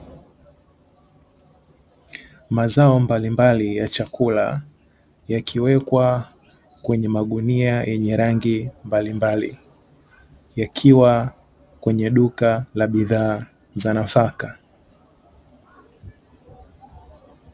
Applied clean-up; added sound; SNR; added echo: none; none; none; none.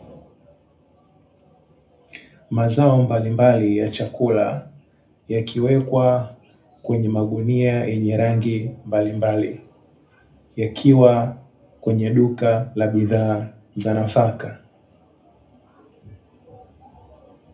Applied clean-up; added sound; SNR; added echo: none; none; none; reverberation time 0.3 s.